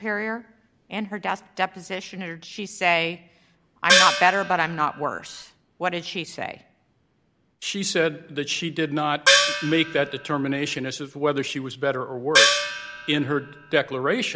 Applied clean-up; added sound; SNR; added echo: none; Gong; -3 dB; none.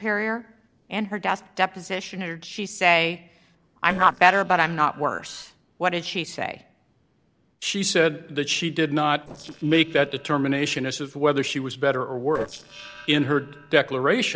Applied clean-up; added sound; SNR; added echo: neural separator model SepFormer DNS4.